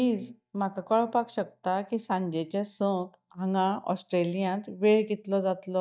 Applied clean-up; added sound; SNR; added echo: neural mask model DeepFilterNet 3.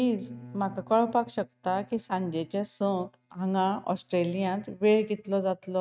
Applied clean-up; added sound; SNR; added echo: neural mask model RNNoise.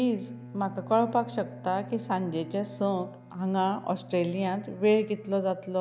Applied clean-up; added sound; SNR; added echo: none; Bowed string instrument; 17 dB; none.